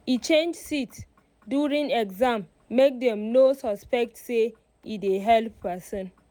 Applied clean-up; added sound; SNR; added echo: none; none; none; none.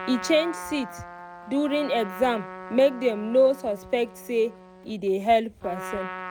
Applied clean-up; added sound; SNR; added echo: none; Trumpet; 14 dB; none.